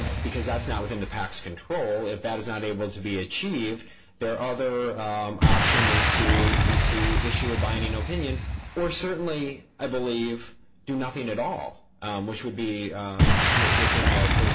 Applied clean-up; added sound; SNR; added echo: none; Boom; -4 dB; reverberation time 0.2 s.